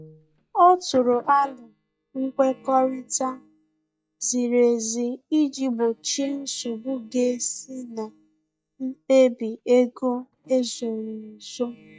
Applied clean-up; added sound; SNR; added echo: neural mask model DeepFilterNet 3.